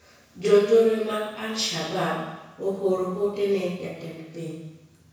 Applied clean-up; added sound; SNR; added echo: none; none; none; reverberation time 1.0 s.